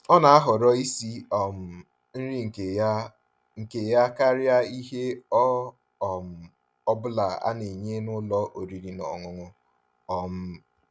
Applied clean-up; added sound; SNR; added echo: none; none; none; none.